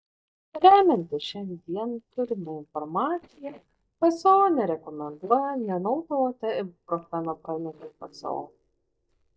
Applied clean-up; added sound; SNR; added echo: neural mask model DeepFilterNet 3.